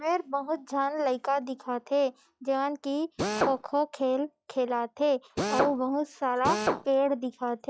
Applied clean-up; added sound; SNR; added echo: classical method log-MMSE.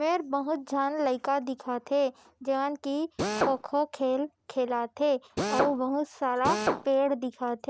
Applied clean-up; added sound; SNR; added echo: none; Drill; 2 dB; none.